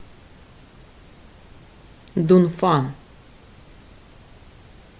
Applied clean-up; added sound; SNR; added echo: none; none; none; none.